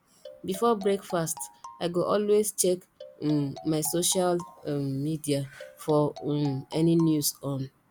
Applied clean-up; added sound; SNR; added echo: none; Marimba, xylophone; 20 dB; none.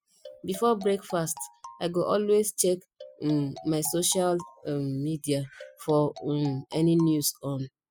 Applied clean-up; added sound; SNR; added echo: classical method spectral subtraction.